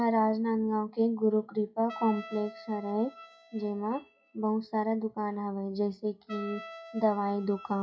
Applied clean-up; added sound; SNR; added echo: classical method WPE with log-MMSE.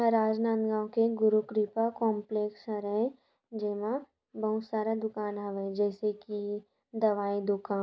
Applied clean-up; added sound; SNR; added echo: none; none; none; none.